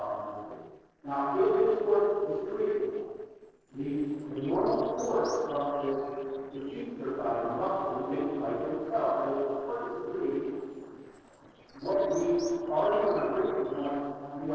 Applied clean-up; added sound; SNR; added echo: neural separator model SepFormer DNS4.